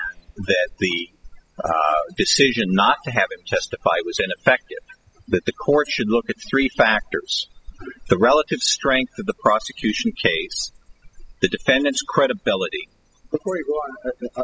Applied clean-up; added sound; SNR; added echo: classical method spectral subtraction.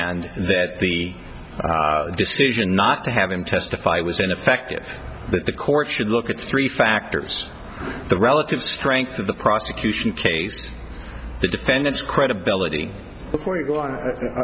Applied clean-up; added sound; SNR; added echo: none; none; none; none.